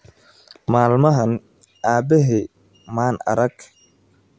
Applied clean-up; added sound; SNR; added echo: none; none; none; none.